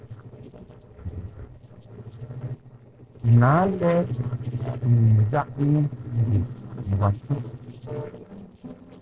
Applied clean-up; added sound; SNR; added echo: neural separator model SepFormer DNS4.